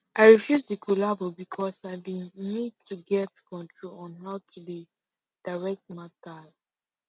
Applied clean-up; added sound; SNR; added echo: none; none; none; none.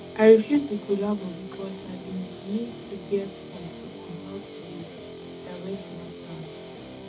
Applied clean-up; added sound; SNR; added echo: none; Guitar; 13 dB; reverberation time 0.4 s.